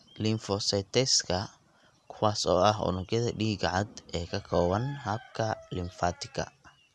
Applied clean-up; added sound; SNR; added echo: none; none; none; none.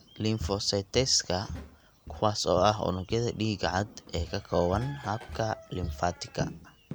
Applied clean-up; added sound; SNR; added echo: none; Walk, footsteps; 12 dB; none.